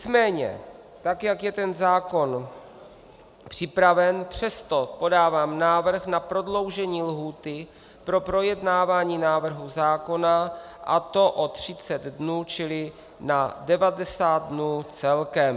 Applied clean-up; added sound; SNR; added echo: none; none; none; none.